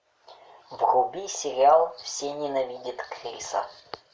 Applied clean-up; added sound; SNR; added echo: none; none; none; none.